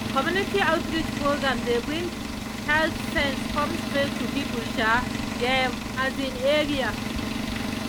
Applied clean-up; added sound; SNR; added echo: none; Engine; 2 dB; none.